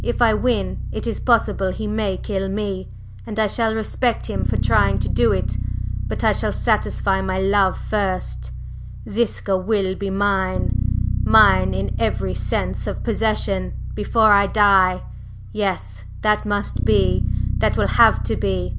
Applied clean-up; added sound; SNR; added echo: none; Bass guitar; 3 dB; none.